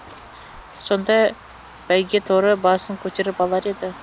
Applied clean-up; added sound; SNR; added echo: none; Run; 20 dB; none.